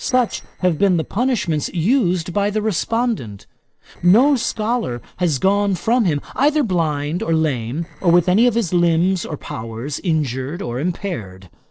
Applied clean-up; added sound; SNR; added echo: neural separator model SepFormer DNS4.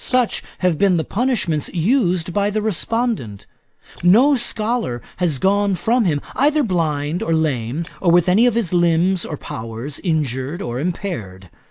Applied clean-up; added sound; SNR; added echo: neural mask model Resemble Enhance denoiser.